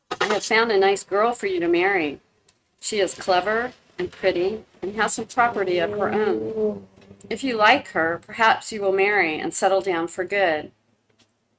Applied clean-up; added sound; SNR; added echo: neural mask model RNNoise.